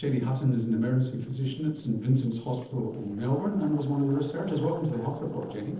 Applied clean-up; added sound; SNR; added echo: neural separator model SepFormer DNS4.